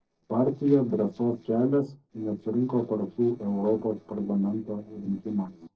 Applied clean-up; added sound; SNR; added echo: neural separator model SepFormer DNS4.